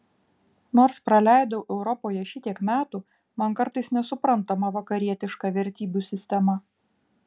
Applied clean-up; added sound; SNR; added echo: none; none; none; none.